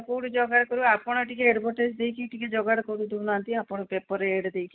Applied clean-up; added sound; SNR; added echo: none; none; none; none.